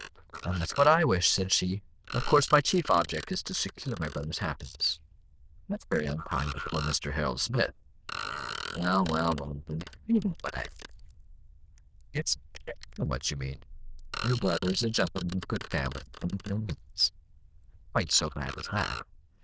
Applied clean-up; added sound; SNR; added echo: neural diffusion model UNIVERSE++.